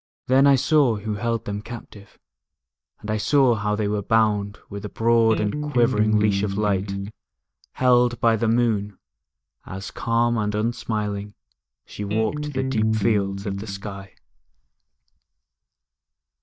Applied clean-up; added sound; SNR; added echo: neural mask model DeepFilterNet 3.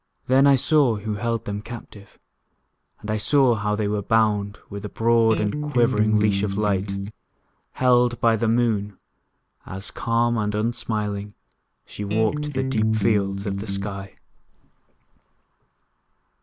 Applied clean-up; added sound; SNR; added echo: none; Electric guitar; 0 dB; none.